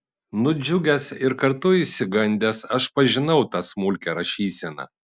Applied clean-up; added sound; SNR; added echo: none; none; none; none.